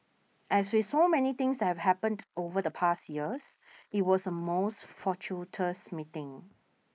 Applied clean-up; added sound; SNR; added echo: neural mask model Resemble Enhance denoiser.